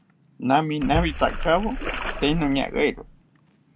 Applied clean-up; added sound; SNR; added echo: none; Splash, splatter; 6 dB; none.